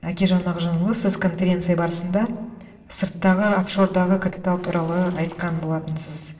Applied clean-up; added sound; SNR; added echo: neural separator model SepFormer DNS4.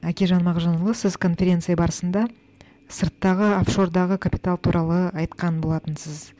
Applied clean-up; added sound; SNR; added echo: none; none; none; none.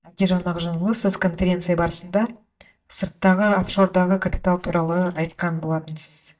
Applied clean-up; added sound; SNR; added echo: neural mask model DeepFilterNet 3.